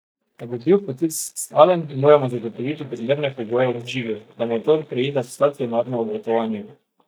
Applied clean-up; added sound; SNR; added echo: neural mask model DeepFilterNet 3.